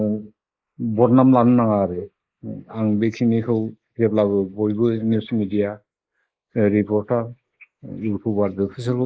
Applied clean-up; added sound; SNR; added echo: neural mask model Resemble Enhance denoiser.